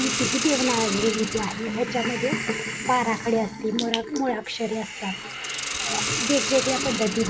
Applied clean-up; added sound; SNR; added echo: none; Hiss; 2 dB; none.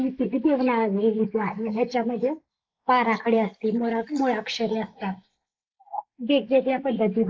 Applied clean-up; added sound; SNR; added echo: neural mask model Resemble Enhance denoiser.